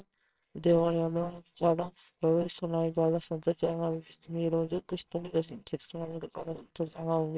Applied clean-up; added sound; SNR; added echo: neural separator model SepFormer WHAMR!.